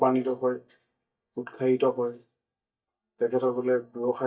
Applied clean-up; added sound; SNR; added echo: neural mask model DeepFilterNet 3.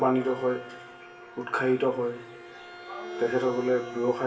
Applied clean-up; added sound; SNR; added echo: none; Bowed string instrument; 13 dB; reverberation time 0.9 s.